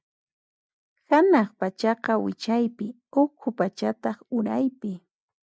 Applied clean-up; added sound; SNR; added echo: none; none; none; none.